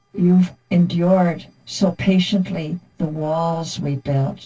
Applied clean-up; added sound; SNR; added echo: neural separator model SepFormer DNS4.